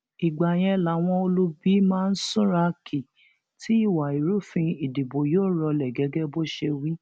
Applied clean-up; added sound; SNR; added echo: none; none; none; none.